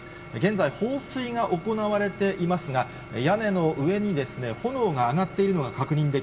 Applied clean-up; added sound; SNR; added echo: none; none; none; reverberation time 2.7 s.